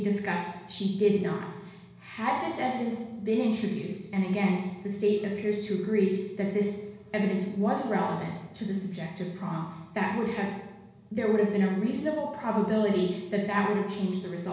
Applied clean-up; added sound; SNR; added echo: none; none; none; reverberation time 1.1 s.